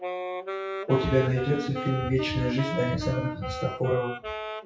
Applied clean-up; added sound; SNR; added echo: classical method WPE with log-MMSE.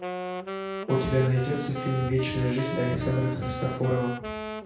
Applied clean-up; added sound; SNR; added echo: none; Wind instrument, woodwind instrument; 7 dB; reverberation time 0.6 s.